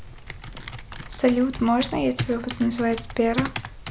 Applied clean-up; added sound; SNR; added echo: none; Computer keyboard; 11 dB; none.